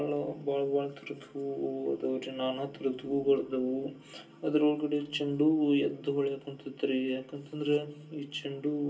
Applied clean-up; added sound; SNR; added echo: none; none; none; reverberation time 0.2 s.